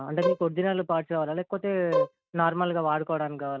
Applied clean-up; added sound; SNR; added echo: neural mask model RNNoise.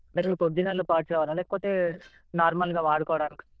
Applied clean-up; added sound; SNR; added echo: neural diffusion model UNIVERSE++.